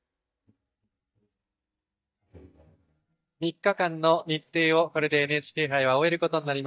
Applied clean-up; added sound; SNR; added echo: neural mask model DeepFilterNet 3.